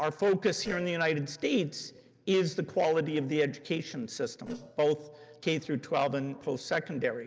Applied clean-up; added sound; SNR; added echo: neural separator model SepFormer DNS4.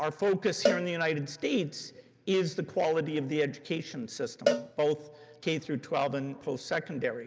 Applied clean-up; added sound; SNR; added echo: none; Cowbell; 5 dB; none.